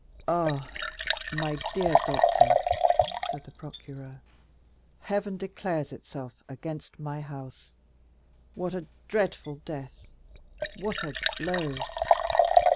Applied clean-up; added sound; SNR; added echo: none; Liquid; -5 dB; none.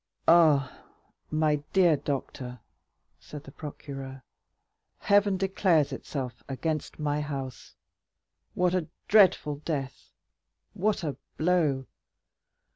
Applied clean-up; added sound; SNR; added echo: none; none; none; none.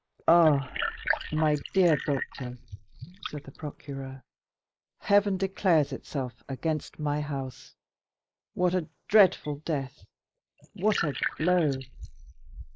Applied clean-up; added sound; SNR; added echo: neural mask model Resemble Enhance denoiser.